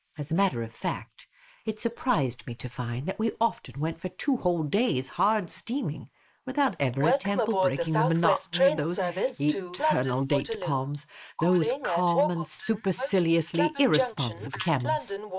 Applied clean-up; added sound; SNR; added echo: neural mask model Resemble Enhance denoiser.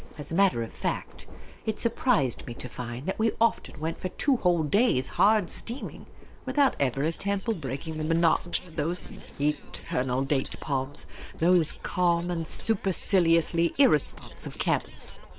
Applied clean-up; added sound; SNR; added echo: neural separator model SepFormer WHAM!.